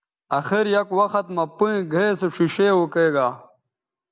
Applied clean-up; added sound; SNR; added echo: none; none; none; none.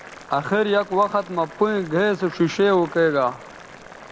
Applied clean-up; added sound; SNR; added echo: none; Boiling; 19 dB; none.